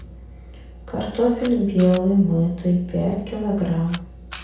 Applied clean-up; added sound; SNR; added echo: none; Camera; 19 dB; reverberation time 0.6 s.